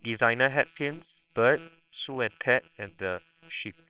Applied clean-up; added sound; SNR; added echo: neural separator model SepFormer WHAMR!.